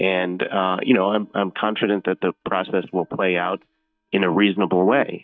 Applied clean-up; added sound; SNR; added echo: neural mask model DeepFilterNet 3.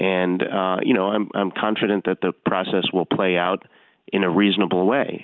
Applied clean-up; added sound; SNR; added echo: none; none; none; none.